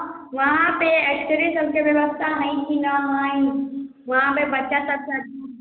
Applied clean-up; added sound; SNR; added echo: none; none; none; none.